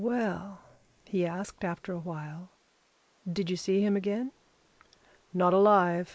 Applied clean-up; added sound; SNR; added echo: neural mask model Resemble Enhance denoiser.